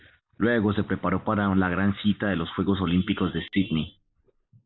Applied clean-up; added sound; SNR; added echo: neural mask model Resemble Enhance denoiser.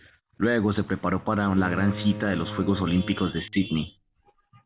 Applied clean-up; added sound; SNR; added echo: none; Bowed string instrument; 12 dB; none.